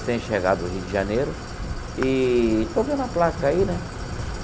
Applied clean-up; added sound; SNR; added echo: none; Idling + Insect; 8 dB; none.